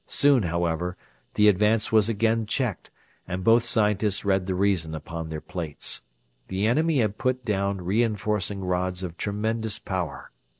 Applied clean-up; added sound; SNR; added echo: none; none; none; none.